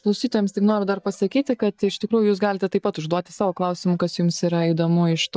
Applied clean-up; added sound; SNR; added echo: neural mask model DeepFilterNet 3.